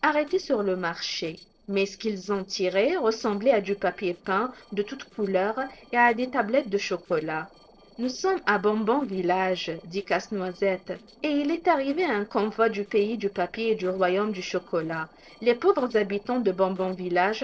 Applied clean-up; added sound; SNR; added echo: neural separator model SepFormer DNS4.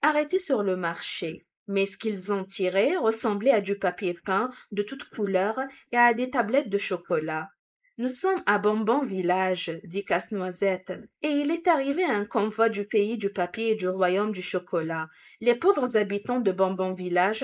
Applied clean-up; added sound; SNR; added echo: neural mask model Resemble Enhance denoiser.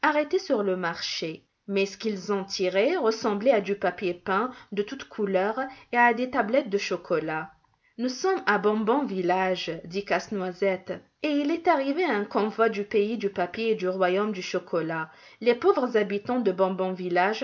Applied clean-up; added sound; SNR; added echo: none; none; none; none.